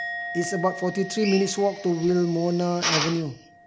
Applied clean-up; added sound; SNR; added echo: none; Drill + Musical instrument; 8 dB; none.